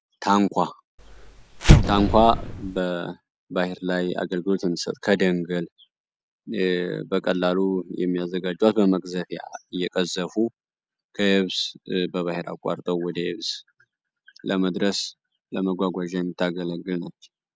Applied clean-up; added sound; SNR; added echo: none; Explosion; -5 dB; none.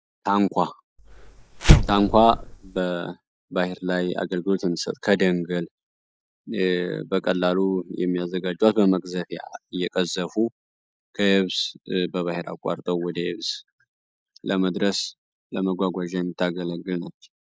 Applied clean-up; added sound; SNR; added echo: neural mask model DeepFilterNet 3.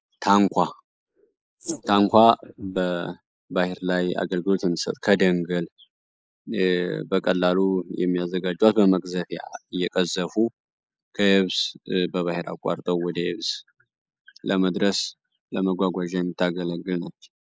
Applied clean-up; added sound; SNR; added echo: neural mask model Resemble Enhance denoiser.